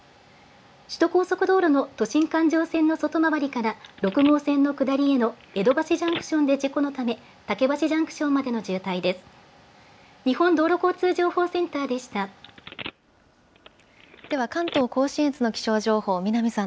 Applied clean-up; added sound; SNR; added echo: none; Telephone; 19 dB; none.